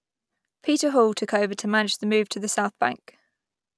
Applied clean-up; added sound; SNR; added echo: none; none; none; none.